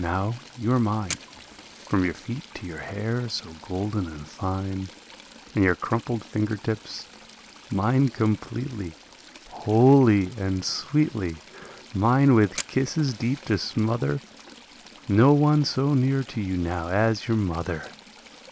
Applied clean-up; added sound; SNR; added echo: none; Fire + Stream / Trickle, dribble; 20 dB; none.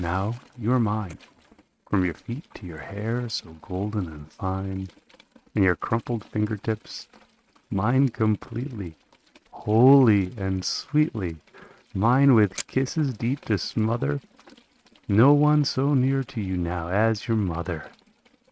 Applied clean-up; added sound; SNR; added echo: neural mask model RNNoise.